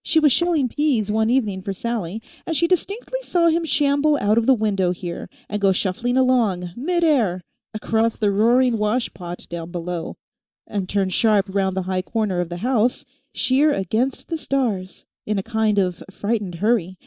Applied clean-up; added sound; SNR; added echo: neural mask model DeepFilterNet 3.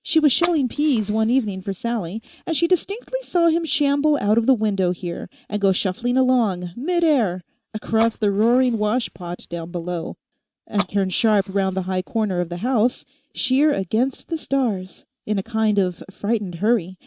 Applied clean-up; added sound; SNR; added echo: neural mask model RNNoise.